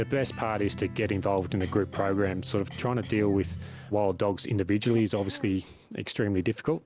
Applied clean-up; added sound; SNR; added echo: none; Cough; 20 dB; none.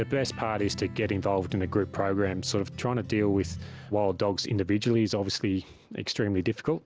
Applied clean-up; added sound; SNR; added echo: none; none; none; none.